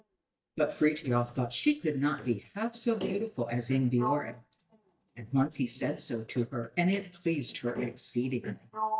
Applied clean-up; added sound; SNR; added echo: neural mask model DeepFilterNet 3.